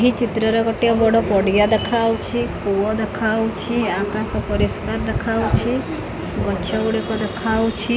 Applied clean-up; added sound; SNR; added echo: none; none; none; none.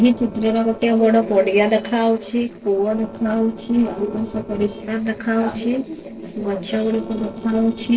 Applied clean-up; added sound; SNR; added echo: neural separator model SepFormer DNS4.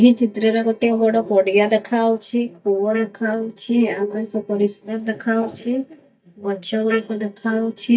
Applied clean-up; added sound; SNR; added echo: neural mask model DeepFilterNet 3.